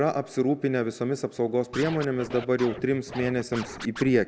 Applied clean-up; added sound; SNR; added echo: none; Scratching (performance technique); 13 dB; none.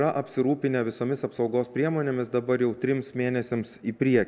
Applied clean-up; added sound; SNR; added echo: none; none; none; none.